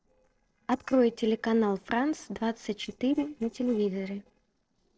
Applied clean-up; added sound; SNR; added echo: neural separator model SepFormer DNS4.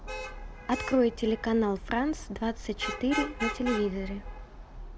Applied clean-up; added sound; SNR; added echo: none; Traffic noise, roadway noise / Vehicle horn, car horn, honking; 9 dB; none.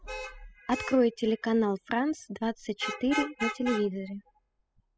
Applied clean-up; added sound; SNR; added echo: classical method spectral subtraction.